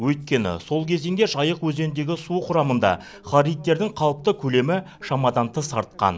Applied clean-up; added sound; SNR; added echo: none; none; none; none.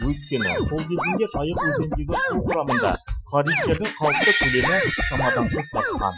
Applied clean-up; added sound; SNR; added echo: classical method Wiener filter.